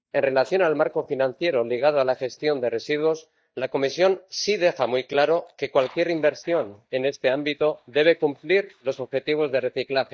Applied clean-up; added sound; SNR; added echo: neural mask model DeepFilterNet 3.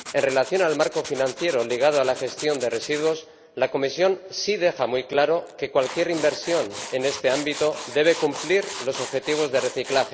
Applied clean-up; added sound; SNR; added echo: none; Tools; 14 dB; none.